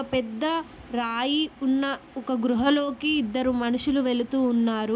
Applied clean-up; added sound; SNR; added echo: none; none; none; none.